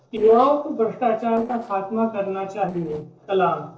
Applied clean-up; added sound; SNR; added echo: neural separator model SepFormer DNS4.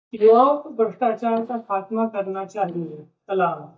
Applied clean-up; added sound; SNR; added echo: neural mask model DeepFilterNet 3.